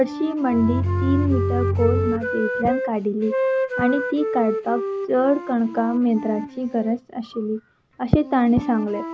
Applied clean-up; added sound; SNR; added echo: none; Wind instrument, woodwind instrument + Bowed string instrument; 3 dB; none.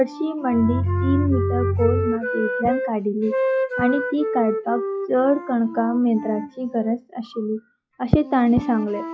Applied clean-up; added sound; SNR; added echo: classical method log-MMSE.